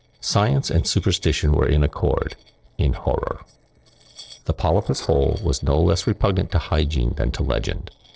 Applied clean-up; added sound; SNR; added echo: neural separator model SepFormer DNS4.